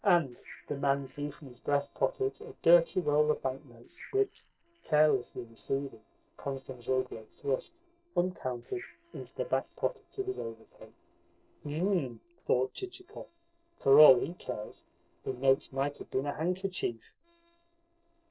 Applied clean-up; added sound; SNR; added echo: neural separator model SepFormer DNS4.